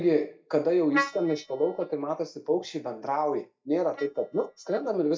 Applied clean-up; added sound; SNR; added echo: neural mask model DeepFilterNet 3.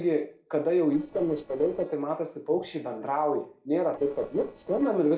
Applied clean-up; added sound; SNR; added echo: neural separator model SepFormer DNS4.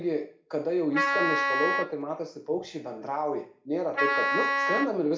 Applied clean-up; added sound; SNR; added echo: none; Wind instrument, woodwind instrument; -3 dB; reverberation time 0.4 s.